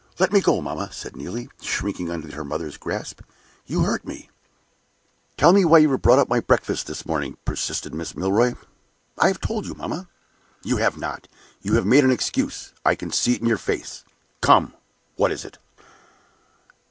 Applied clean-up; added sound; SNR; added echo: none; none; none; none.